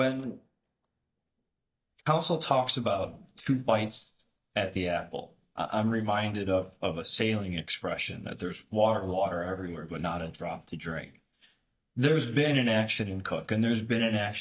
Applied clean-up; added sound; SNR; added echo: neural mask model DeepFilterNet 3.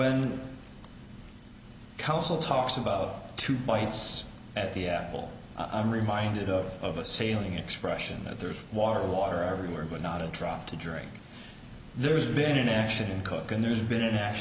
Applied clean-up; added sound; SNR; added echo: none; none; none; none.